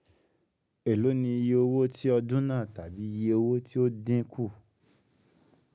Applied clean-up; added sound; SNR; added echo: none; none; none; none.